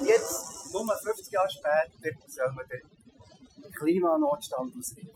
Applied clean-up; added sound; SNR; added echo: classical method Wiener filter.